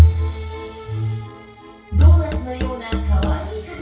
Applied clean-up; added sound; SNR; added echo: neural separator model SepFormer DNS4.